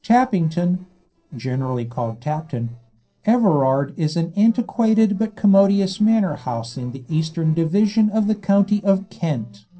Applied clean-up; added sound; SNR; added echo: neural separator model SepFormer DNS4.